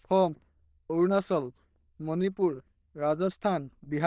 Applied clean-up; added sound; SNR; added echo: neural diffusion model UNIVERSE++.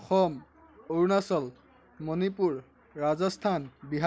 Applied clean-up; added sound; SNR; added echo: none; none; none; none.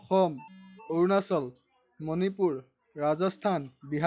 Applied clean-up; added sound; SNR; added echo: classical method log-MMSE.